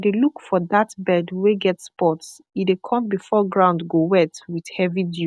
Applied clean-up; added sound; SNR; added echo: none; none; none; none.